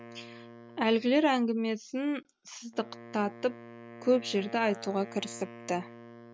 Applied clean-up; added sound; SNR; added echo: none; Wind instrument, woodwind instrument; 17 dB; none.